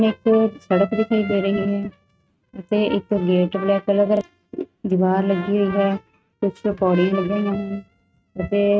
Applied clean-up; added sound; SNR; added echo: neural mask model RNNoise.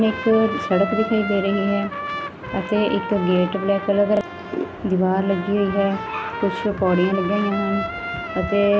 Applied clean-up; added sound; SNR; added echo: none; Trumpet; 9 dB; none.